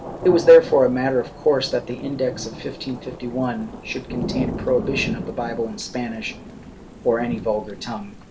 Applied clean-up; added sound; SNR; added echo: none; Thunder / Rain; 11 dB; none.